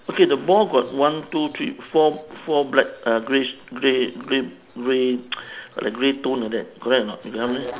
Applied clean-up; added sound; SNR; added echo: none; none; none; none.